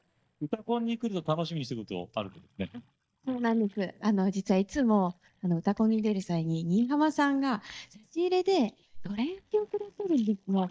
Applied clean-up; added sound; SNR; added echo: neural mask model DeepFilterNet 3.